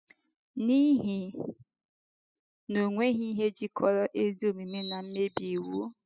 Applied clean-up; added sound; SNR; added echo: classical method spectral subtraction.